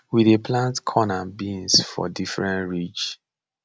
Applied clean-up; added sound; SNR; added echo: none; none; none; none.